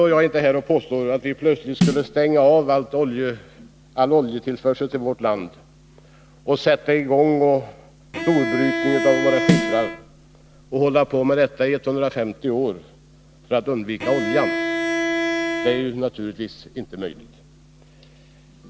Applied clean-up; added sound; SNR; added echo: none; Bowed string instrument + Snare drum; 3 dB; none.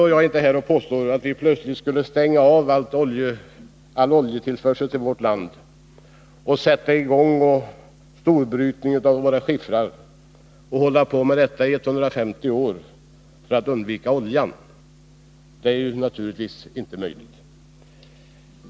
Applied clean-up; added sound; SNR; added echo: none; none; none; none.